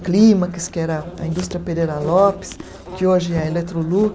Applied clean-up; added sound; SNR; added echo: none; Insect; 16 dB; none.